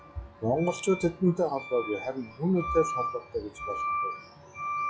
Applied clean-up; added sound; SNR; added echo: classical method log-MMSE.